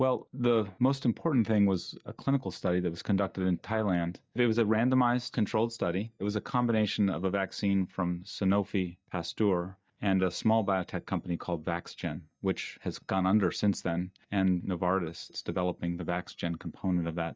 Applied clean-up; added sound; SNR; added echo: neural mask model DeepFilterNet 3.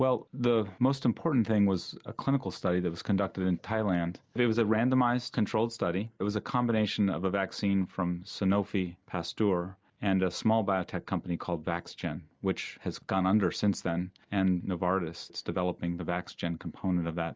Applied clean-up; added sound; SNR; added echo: neural mask model Resemble Enhance denoiser.